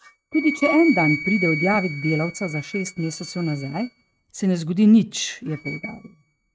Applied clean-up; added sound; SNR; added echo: neural mask model RNNoise.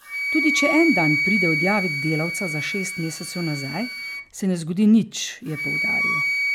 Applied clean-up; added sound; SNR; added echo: none; Wind instrument, woodwind instrument; 2 dB; none.